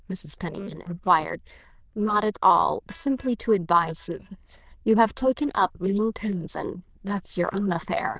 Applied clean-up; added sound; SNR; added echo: neural diffusion model UNIVERSE++.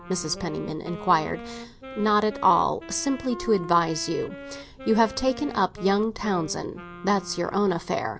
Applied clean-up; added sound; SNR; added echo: none; Wind instrument, woodwind instrument; 15 dB; none.